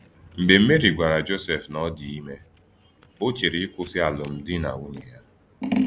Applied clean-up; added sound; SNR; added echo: none; Scissors; 10 dB; none.